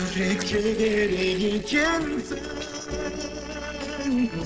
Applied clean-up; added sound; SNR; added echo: neural separator model SepFormer DNS4.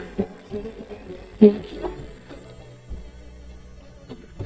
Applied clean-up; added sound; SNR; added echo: neural mask model DeepFilterNet 3.